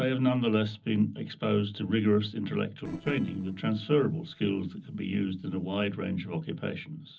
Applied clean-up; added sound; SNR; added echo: neural separator model SepFormer DNS4.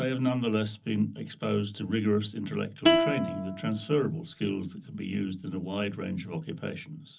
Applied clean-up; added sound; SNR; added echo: none; Plucked string instrument; 0 dB; reverberation time 0.4 s.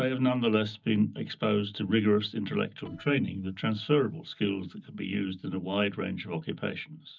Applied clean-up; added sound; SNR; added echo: neural mask model DeepFilterNet 3.